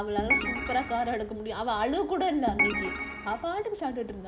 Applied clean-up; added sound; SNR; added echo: none; Organ; 0 dB; none.